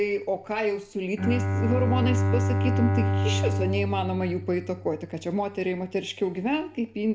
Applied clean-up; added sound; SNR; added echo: none; Bowed string instrument; 0 dB; reverberation time 0.4 s.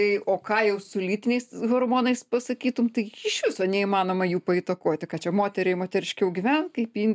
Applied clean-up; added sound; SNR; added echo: none; none; none; none.